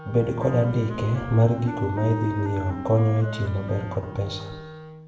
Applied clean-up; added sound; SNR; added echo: none; Wind instrument, woodwind instrument; 11 dB; reverberation time 1.1 s.